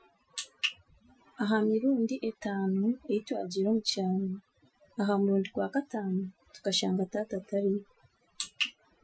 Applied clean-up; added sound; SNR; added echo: classical method Wiener filter.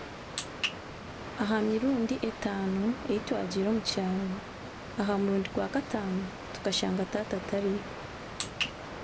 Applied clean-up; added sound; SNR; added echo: none; Water; 9 dB; none.